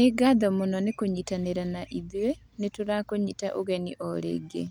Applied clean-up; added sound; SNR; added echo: none; none; none; none.